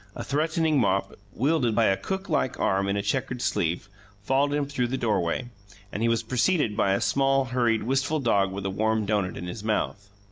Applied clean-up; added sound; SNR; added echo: none; none; none; none.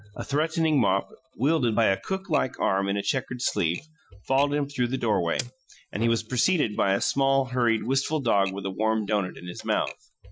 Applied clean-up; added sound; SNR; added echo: classical method Wiener filter.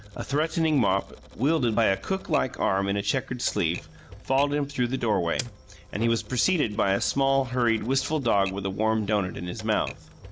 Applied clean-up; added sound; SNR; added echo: none; Typewriter; 18 dB; none.